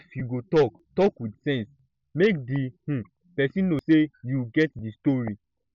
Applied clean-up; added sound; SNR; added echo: none; none; none; none.